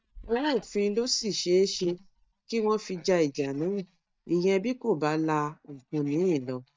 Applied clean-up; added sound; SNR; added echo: neural mask model DeepFilterNet 3.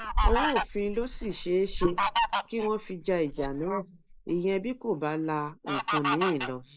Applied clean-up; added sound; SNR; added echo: neural mask model Resemble Enhance denoiser.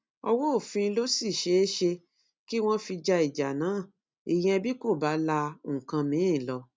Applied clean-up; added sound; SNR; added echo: none; none; none; none.